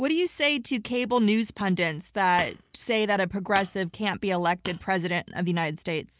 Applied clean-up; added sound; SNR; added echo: none; Hammer; 19 dB; none.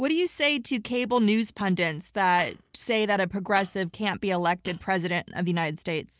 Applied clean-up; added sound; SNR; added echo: neural separator model SepFormer DNS4.